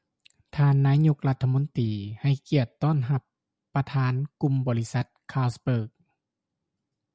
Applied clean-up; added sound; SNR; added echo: none; none; none; none.